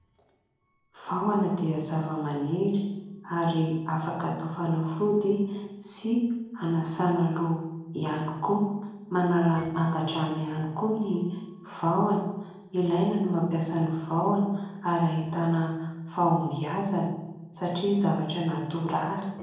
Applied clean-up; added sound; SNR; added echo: neural separator model SepFormer DNS4.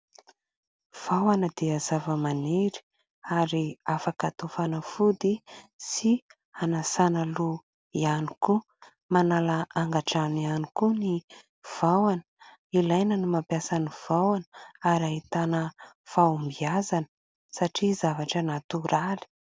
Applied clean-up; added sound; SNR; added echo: none; none; none; none.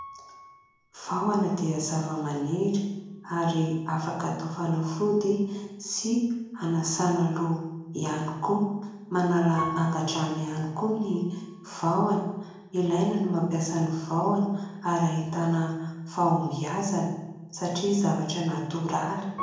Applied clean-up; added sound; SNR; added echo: none; Piano; 20 dB; reverberation time 0.9 s.